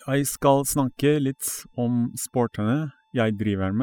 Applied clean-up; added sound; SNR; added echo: classical method spectral subtraction.